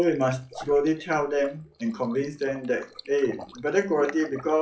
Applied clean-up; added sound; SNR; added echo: classical method log-MMSE.